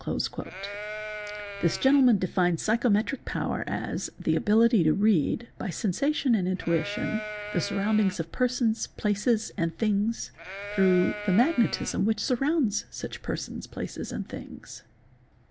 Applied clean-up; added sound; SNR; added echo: none; Livestock, farm animals, working animals; 10 dB; none.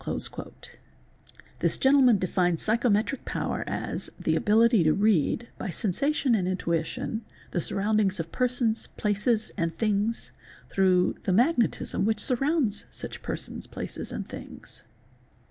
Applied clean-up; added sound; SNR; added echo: none; none; none; none.